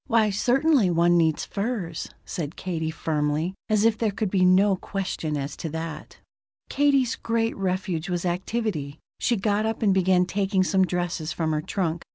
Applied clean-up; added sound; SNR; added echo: none; none; none; none.